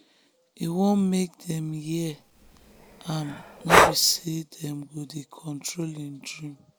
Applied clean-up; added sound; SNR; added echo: none; Breathing; -4 dB; none.